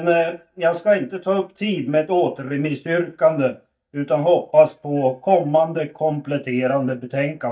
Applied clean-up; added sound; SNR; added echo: neural mask model DeepFilterNet 3.